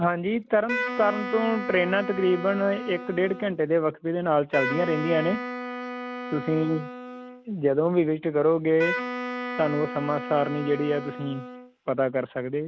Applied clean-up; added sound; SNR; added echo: none; Wind instrument, woodwind instrument; 8 dB; none.